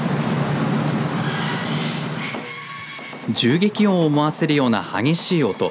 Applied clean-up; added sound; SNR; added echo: none; none; none; none.